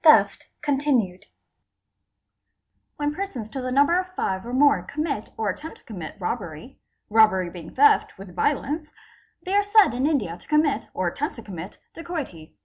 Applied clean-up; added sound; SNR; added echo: none; none; none; none.